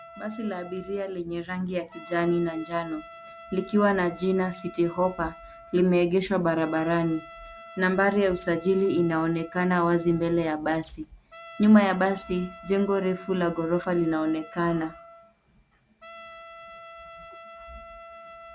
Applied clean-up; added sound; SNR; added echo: none; Trumpet; 19 dB; none.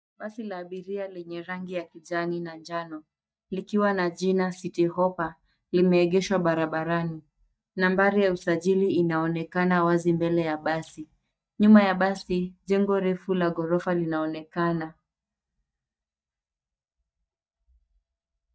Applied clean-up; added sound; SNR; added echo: neural mask model DeepFilterNet 3.